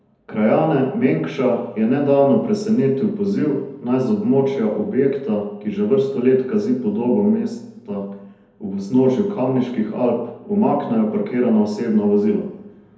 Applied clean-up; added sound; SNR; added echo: none; none; none; reverberation time 0.6 s.